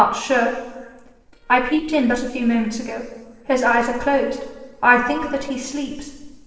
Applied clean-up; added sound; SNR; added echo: neural separator model SepFormer DNS4.